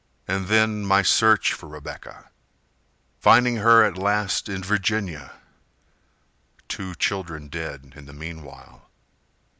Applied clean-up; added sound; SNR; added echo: none; none; none; none.